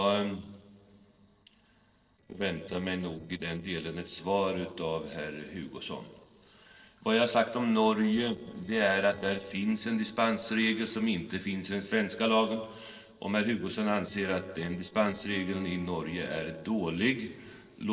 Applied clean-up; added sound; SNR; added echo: neural separator model SepFormer DNS4.